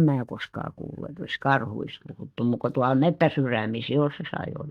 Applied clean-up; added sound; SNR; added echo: neural mask model DeepFilterNet 3.